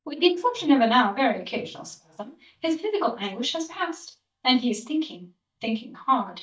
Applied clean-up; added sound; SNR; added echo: neural mask model DeepFilterNet 3.